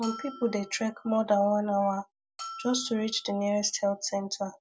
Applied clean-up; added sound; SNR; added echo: none; Bell; 18 dB; none.